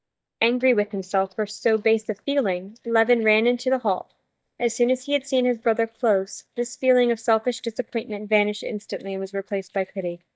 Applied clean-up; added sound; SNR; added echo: neural mask model DeepFilterNet 3.